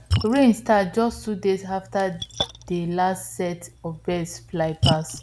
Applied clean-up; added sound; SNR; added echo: none; Splash, splatter; 7 dB; none.